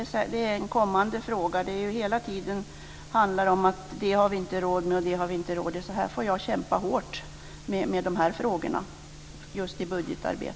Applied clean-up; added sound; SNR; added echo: none; none; none; none.